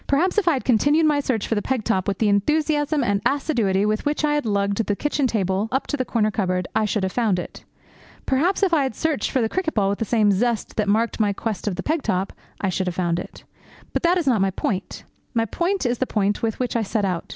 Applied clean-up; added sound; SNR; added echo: none; none; none; none.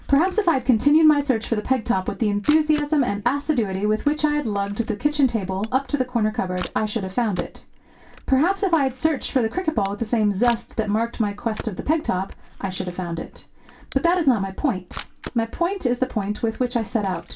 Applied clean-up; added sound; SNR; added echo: none; Camera; 18 dB; reverberation time 0.2 s.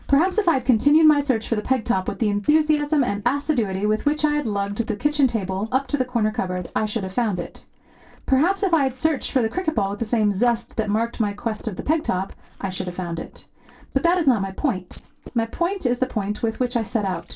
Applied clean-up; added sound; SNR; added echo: neural separator model SepFormer DNS4.